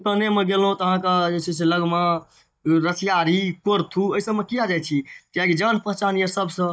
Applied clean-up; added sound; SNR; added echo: neural mask model DeepFilterNet 3.